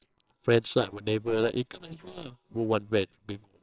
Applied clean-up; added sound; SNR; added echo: neural separator model SepFormer WHAMR!.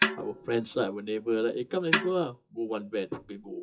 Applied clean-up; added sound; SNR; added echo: classical method WPE with log-MMSE.